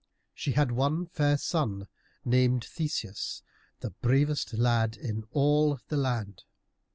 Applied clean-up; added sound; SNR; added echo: none; none; none; none.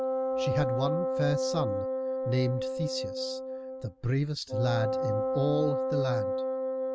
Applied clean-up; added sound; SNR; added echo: none; Wind instrument, woodwind instrument; -1 dB; none.